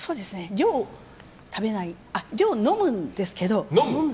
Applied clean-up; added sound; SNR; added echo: none; none; none; none.